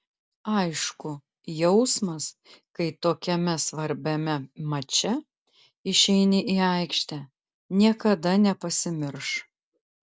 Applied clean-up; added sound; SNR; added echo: none; none; none; none.